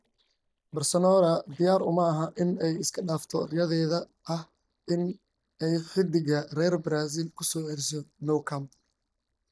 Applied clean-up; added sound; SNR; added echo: neural mask model DeepFilterNet 3.